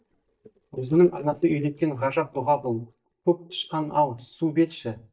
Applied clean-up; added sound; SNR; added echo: neural mask model DeepFilterNet 3.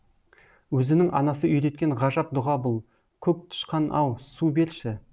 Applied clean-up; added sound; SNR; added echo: none; none; none; none.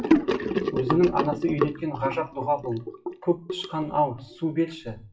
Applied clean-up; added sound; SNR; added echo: classical method WPE with log-MMSE.